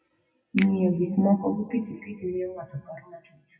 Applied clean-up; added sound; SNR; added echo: classical method WPE with log-MMSE.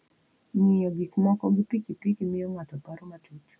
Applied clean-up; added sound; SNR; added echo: none; none; none; none.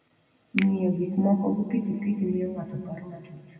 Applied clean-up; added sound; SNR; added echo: none; Finger snapping; 15 dB; reverberation time 2.1 s.